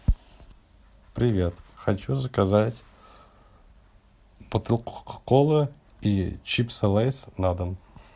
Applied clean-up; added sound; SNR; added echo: none; none; none; none.